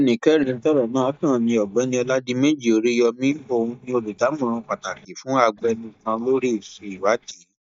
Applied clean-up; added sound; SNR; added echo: neural mask model DeepFilterNet 3.